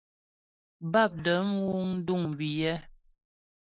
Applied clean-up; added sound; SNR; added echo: neural mask model Resemble Enhance denoiser.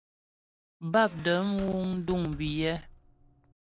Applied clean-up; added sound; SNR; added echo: none; Squeak; 16 dB; none.